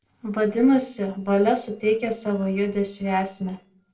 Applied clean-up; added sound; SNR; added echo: neural separator model SepFormer DNS4.